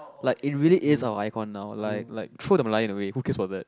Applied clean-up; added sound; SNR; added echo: none; Brass instrument; 16 dB; none.